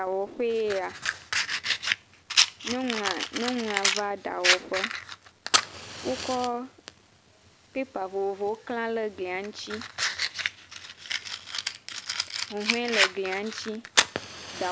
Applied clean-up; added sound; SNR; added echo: none; Fire; -2 dB; none.